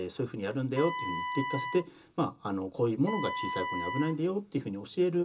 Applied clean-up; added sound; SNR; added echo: none; Wind instrument, woodwind instrument; 6 dB; reverberation time 0.2 s.